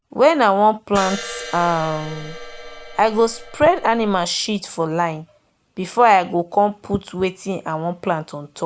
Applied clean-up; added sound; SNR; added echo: none; Crash cymbal; 13 dB; none.